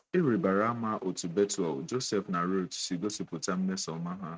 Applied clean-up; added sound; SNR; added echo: neural mask model RNNoise.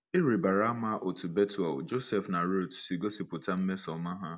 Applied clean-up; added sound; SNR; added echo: none; none; none; none.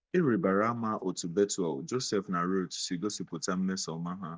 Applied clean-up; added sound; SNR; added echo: neural mask model DeepFilterNet 3.